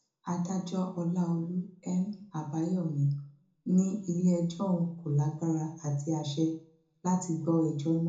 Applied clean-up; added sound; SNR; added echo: none; none; none; reverberation time 0.7 s.